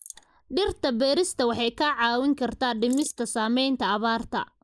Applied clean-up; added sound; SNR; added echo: neural mask model Resemble Enhance denoiser.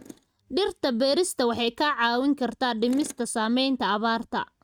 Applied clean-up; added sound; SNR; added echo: neural mask model RNNoise.